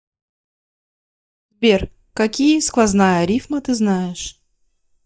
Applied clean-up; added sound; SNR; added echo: neural mask model DeepFilterNet 3.